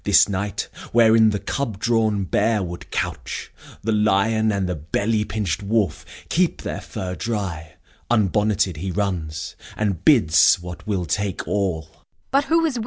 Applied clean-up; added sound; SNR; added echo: none; none; none; none.